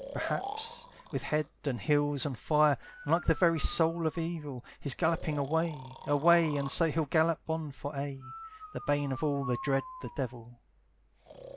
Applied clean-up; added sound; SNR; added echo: none; Breathing; 15 dB; none.